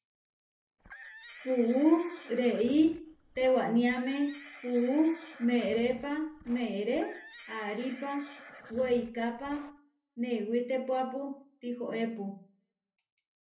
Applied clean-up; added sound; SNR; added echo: none; Livestock, farm animals, working animals; 19 dB; reverberation time 0.3 s.